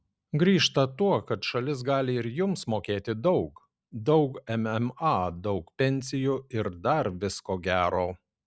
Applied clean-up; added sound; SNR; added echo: none; none; none; none.